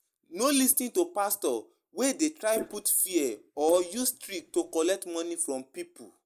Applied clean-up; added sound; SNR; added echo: neural mask model Resemble Enhance denoiser.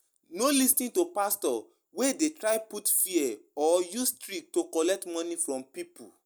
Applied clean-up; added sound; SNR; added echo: none; none; none; none.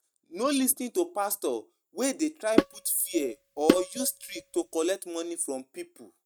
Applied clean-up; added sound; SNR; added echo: neural mask model RNNoise.